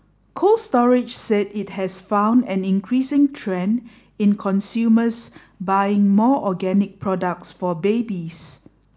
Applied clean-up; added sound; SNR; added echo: none; none; none; none.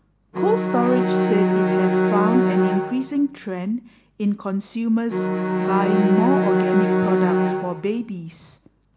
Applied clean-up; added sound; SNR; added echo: none; Bowed string instrument; -3 dB; none.